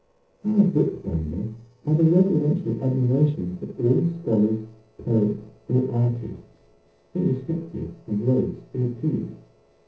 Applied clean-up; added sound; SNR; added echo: neural separator model SepFormer DNS4.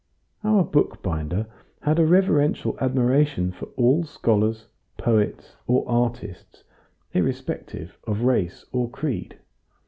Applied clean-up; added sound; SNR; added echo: none; none; none; none.